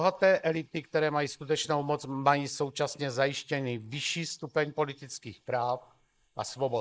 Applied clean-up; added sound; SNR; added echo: neural mask model Resemble Enhance denoiser.